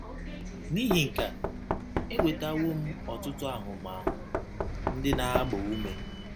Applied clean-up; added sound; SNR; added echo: none; Knock + Bus; 1 dB; none.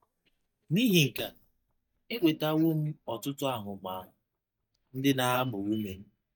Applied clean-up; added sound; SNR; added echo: neural mask model DeepFilterNet 3.